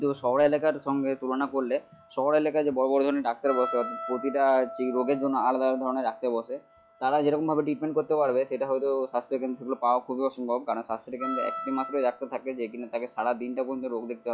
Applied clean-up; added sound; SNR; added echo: classical method log-MMSE.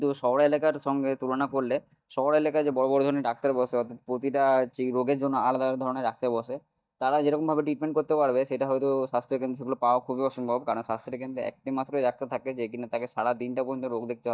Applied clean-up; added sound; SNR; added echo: neural mask model DeepFilterNet 3.